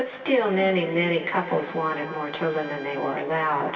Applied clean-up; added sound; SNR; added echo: none; Trumpet; 20 dB; reverberation time 2.4 s.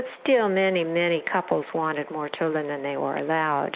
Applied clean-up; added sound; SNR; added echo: none; none; none; none.